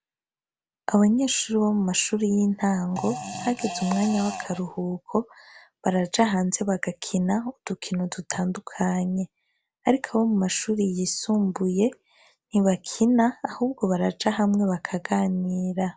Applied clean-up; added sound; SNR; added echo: none; Fart; 10 dB; none.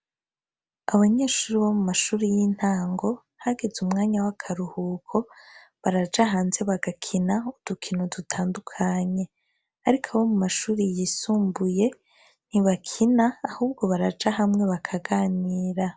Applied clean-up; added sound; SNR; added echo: none; none; none; none.